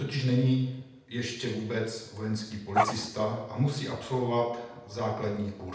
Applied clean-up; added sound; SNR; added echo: none; Dog; 0 dB; reverberation time 0.8 s.